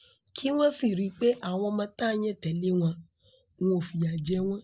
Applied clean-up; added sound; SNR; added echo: neural mask model Resemble Enhance denoiser.